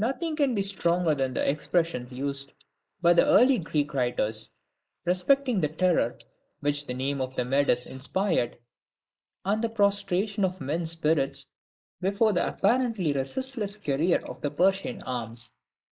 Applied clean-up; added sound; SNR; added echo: neural mask model Resemble Enhance denoiser.